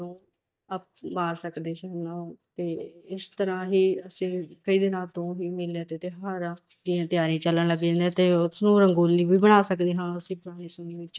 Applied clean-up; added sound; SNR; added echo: neural mask model DeepFilterNet 3.